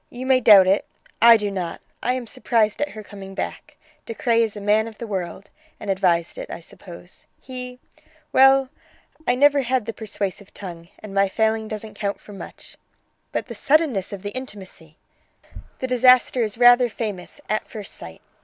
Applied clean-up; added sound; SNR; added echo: none; none; none; none.